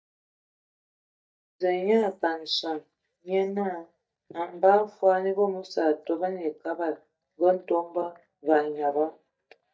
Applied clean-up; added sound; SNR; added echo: neural mask model DeepFilterNet 3.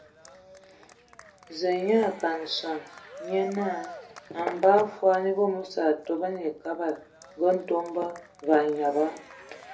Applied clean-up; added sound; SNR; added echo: none; Cheering; 19 dB; reverberation time 0.3 s.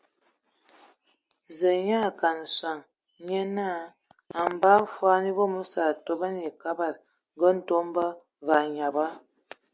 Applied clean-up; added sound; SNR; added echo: none; none; none; none.